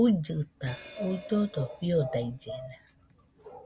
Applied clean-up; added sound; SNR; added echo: none; Hi-hat; 17 dB; none.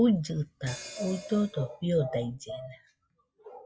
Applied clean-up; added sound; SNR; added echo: classical method log-MMSE.